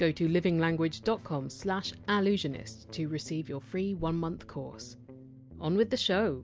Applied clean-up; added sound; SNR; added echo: none; none; none; none.